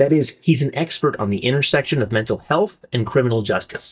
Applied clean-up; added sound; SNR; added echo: neural mask model DeepFilterNet 3.